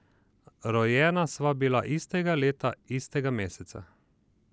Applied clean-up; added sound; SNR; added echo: none; none; none; none.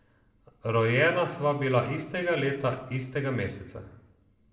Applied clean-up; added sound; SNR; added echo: none; none; none; reverberation time 0.7 s.